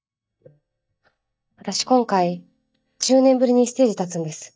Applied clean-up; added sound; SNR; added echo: neural mask model DeepFilterNet 3.